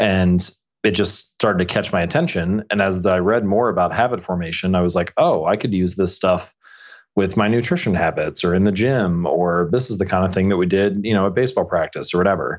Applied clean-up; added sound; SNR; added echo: none; none; none; none.